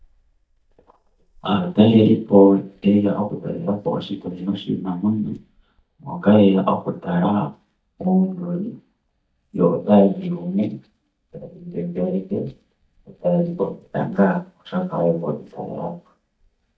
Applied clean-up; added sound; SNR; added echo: neural mask model DeepFilterNet 3.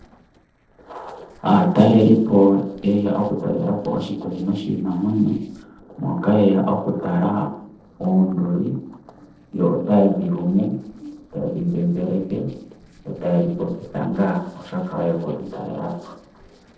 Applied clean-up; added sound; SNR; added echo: neural separator model SepFormer DNS4.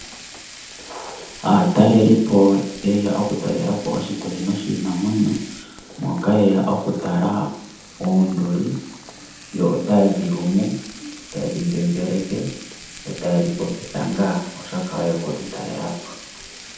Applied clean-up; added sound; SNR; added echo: none; Frying (food); 18 dB; reverberation time 0.8 s.